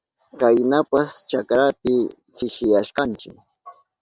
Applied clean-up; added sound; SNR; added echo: none; none; none; none.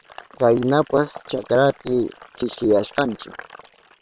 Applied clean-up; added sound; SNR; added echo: neural separator model SepFormer WHAM!.